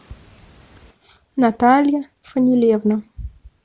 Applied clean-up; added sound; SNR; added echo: none; none; none; none.